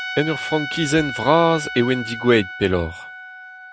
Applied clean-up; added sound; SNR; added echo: none; Trumpet; 10 dB; none.